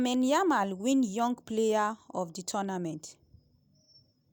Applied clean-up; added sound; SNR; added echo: none; none; none; none.